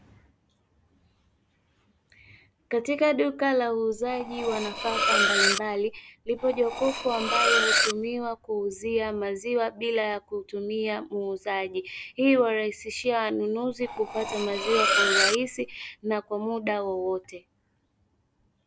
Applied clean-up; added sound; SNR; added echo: none; Cutlery, silverware; -2 dB; none.